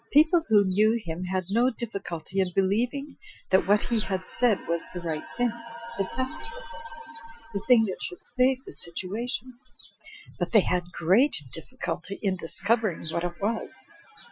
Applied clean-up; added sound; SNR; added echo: classical method Wiener filter.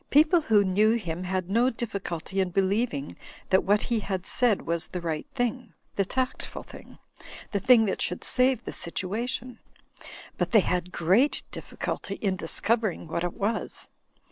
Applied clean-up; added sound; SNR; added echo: none; none; none; none.